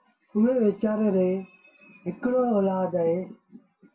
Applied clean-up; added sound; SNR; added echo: none; none; none; reverberation time 0.2 s.